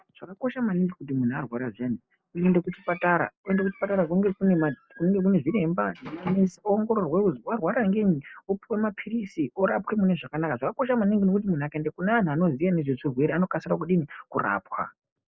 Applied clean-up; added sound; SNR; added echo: none; none; none; none.